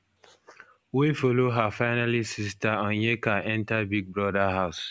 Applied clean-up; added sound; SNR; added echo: none; none; none; none.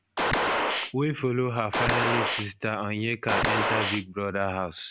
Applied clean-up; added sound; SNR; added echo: none; Gunshot, gunfire; -2 dB; none.